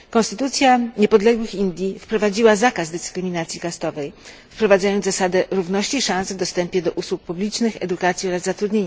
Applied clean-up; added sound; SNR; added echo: none; none; none; none.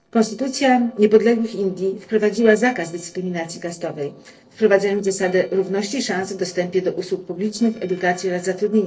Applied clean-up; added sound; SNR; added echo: neural separator model SepFormer DNS4.